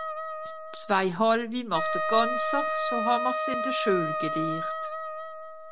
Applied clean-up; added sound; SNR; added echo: none; Wind instrument, woodwind instrument; 1 dB; none.